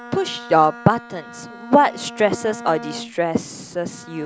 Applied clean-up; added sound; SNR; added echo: none; Bowed string instrument; 16 dB; none.